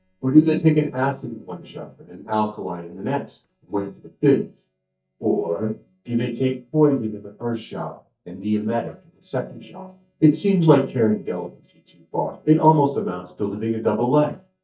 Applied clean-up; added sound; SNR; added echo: neural mask model DeepFilterNet 3.